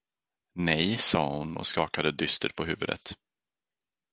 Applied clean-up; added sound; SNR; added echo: none; none; none; none.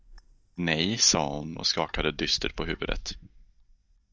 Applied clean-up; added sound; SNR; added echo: neural mask model DeepFilterNet 3.